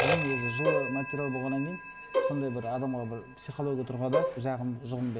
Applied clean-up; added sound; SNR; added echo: none; Bowed string instrument + Telephone; 1 dB; none.